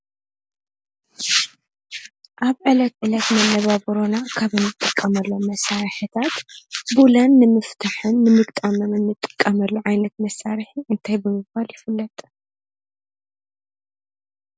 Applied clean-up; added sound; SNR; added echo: none; none; none; none.